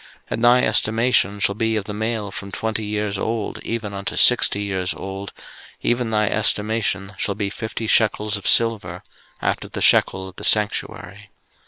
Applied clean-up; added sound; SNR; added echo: neural separator model SepFormer WHAM!.